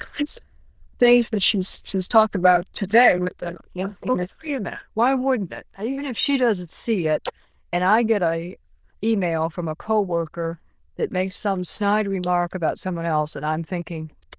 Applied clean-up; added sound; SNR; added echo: neural diffusion model UNIVERSE++.